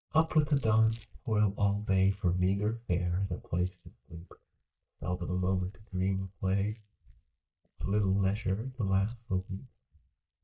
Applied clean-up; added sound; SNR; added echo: neural mask model DeepFilterNet 3.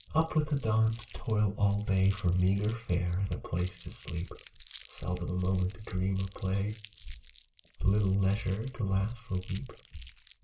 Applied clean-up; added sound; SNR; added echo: none; Crumpling, crinkling; 17 dB; reverberation time 0.3 s.